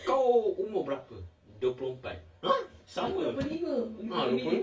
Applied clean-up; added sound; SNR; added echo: none; none; none; reverberation time 0.2 s.